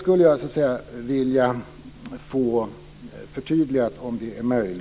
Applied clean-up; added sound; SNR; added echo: none; none; none; none.